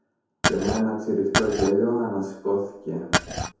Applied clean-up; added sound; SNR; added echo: none; Glass; -1 dB; reverberation time 0.9 s.